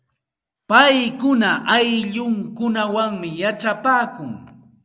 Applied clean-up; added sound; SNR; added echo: none; none; none; none.